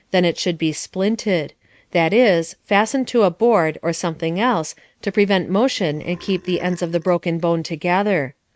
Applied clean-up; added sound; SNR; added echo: neural mask model RNNoise.